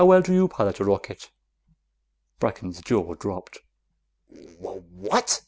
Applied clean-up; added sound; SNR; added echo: none; none; none; none.